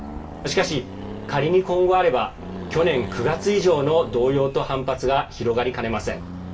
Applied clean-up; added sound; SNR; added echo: none; Accelerating, revving, vroom; 12 dB; reverberation time 0.2 s.